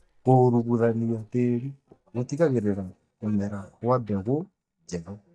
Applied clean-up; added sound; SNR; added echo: neural mask model DeepFilterNet 3.